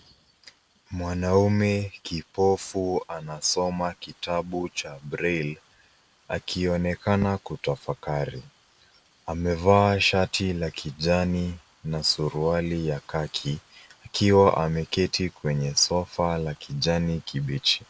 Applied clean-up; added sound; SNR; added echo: none; none; none; none.